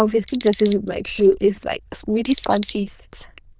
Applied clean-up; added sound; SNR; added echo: neural diffusion model UNIVERSE++.